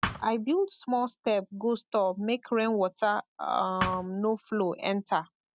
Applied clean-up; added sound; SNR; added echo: none; Thump, thud; 5 dB; none.